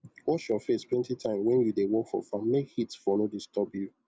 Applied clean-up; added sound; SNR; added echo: none; none; none; none.